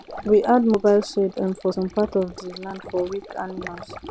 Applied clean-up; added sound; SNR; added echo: none; Stream; 16 dB; none.